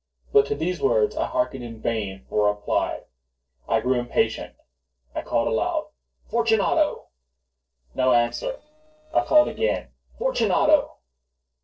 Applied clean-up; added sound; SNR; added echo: neural separator model SepFormer DNS4.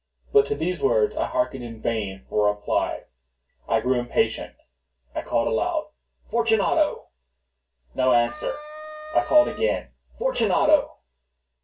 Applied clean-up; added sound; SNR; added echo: none; Wind instrument, woodwind instrument; 12 dB; reverberation time 0.2 s.